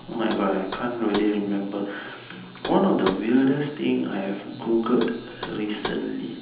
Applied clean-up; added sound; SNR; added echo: none; Knock; 14 dB; reverberation time 0.9 s.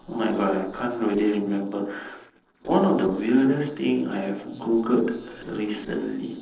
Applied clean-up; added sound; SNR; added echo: neural separator model SepFormer DNS4.